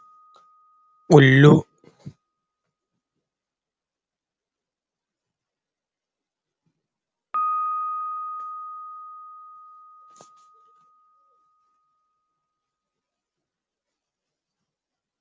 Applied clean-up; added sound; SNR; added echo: none; Piano; 11 dB; none.